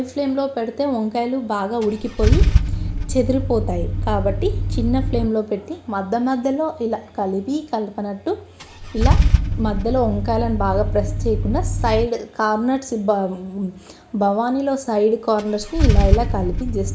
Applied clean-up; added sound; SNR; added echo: none; Idling / Engine starting / Car; 0 dB; none.